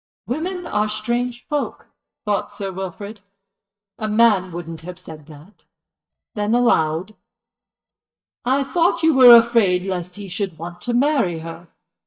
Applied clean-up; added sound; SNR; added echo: neural mask model DeepFilterNet 3.